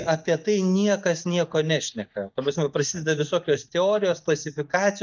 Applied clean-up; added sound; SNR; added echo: neural mask model DeepFilterNet 3.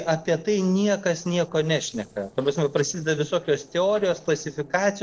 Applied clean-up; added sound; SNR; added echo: neural separator model SepFormer DNS4.